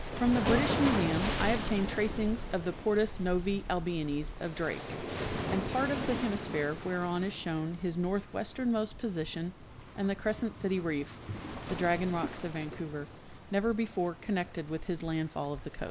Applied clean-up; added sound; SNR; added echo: none; Waves, surf; 5 dB; none.